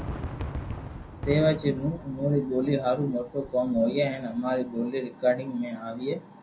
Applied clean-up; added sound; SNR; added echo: none; Fireworks; 12 dB; reverberation time 0.2 s.